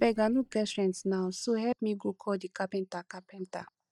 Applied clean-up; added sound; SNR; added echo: neural mask model DeepFilterNet 3.